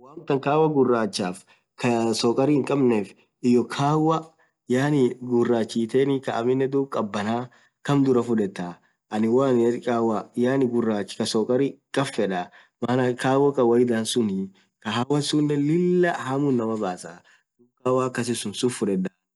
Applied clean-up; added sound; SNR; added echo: none; none; none; none.